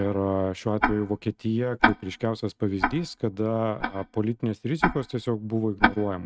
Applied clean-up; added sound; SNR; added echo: neural mask model RNNoise.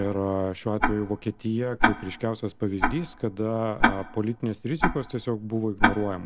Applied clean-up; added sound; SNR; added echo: none; Tick-tock; 1 dB; none.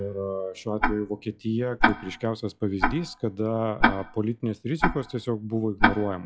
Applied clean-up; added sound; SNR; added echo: classical method log-MMSE.